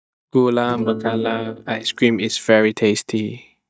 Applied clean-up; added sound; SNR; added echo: neural mask model DeepFilterNet 3.